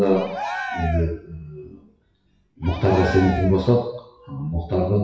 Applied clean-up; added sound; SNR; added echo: classical method WPE with log-MMSE.